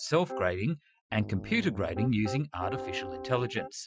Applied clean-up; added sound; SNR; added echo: classical method Wiener filter.